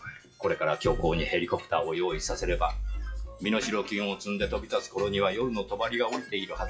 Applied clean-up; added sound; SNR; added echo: classical method WPE with log-MMSE.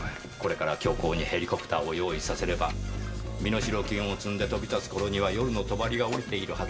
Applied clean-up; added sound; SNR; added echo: none; Brass instrument / Percussion; 15 dB; reverberation time 2.3 s.